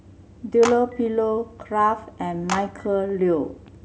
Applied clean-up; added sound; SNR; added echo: none; Telephone; 14 dB; none.